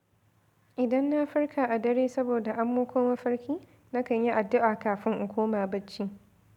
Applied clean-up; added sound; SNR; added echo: none; none; none; none.